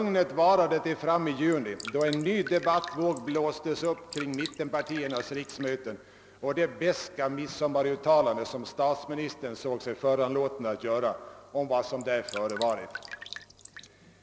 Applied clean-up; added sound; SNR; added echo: none; Drip; 14 dB; none.